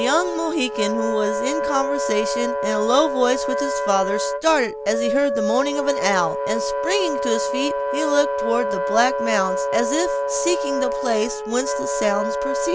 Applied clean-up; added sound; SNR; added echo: none; Wind instrument, woodwind instrument; 1 dB; none.